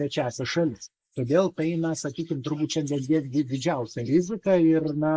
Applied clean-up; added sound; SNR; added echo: neural mask model Resemble Enhance denoiser.